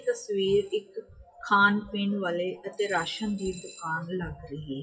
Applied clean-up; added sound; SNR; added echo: classical method WPE with log-MMSE.